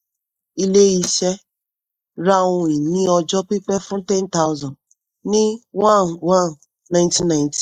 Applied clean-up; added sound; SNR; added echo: neural mask model Resemble Enhance denoiser.